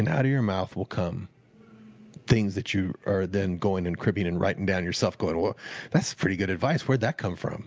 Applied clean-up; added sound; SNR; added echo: none; none; none; none.